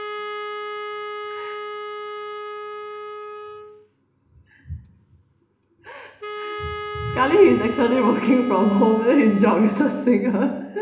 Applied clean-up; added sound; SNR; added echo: none; Wind instrument, woodwind instrument; 11 dB; reverberation time 0.8 s.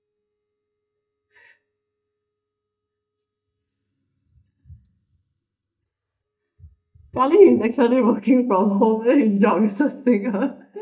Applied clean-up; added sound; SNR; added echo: neural mask model DeepFilterNet 3.